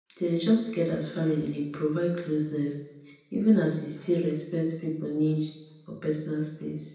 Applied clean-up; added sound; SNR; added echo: none; none; none; reverberation time 0.8 s.